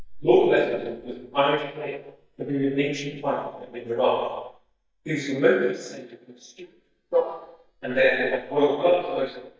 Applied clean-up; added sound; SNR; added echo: neural mask model DeepFilterNet 3.